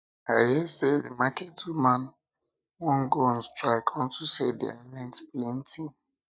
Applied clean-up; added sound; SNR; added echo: neural mask model DeepFilterNet 3.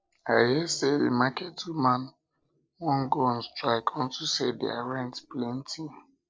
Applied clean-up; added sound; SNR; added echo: neural separator model SepFormer DNS4.